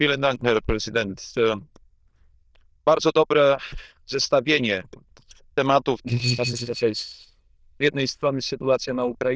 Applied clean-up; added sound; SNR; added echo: neural diffusion model UNIVERSE++.